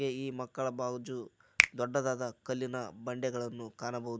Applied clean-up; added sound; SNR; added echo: none; Finger snapping; 0 dB; none.